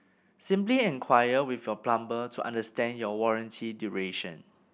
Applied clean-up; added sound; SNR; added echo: none; none; none; none.